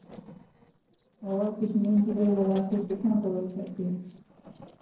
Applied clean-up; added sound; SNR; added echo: neural separator model SepFormer DNS4.